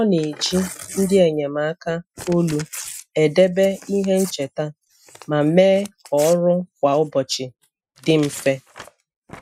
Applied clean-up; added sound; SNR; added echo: classical method Wiener filter.